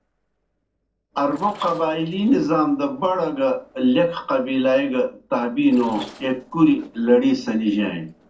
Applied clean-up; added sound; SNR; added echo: neural separator model SepFormer DNS4.